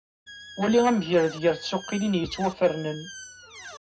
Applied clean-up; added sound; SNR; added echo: none; Squeak; 17 dB; reverberation time 0.3 s.